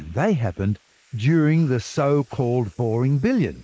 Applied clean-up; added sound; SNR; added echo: neural mask model Resemble Enhance denoiser.